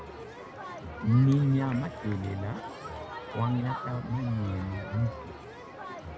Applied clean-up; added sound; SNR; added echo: none; Crowd; 11 dB; none.